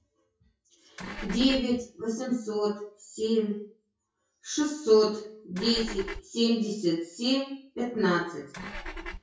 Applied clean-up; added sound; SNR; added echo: classical method WPE with log-MMSE.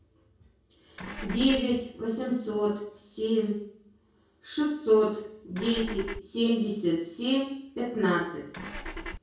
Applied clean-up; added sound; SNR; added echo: none; Engine / Car; 8 dB; reverberation time 0.6 s.